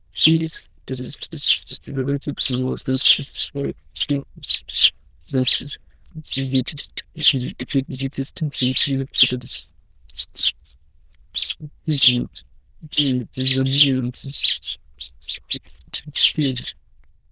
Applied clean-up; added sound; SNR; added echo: neural diffusion model UNIVERSE++.